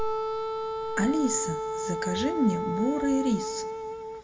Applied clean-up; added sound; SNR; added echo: none; Wind instrument, woodwind instrument; 3 dB; reverberation time 0.9 s.